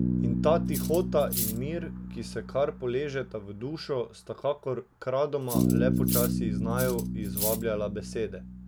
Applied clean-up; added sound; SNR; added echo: none; Cutlery, silverware + Bass guitar; 0 dB; none.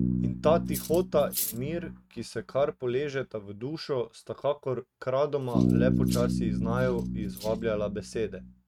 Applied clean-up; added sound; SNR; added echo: neural mask model RNNoise.